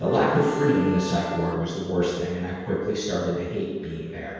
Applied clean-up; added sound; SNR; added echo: none; Bowed string instrument; 12 dB; reverberation time 1.2 s.